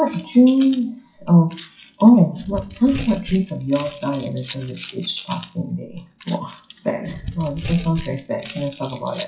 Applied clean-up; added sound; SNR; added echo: classical method WPE with log-MMSE.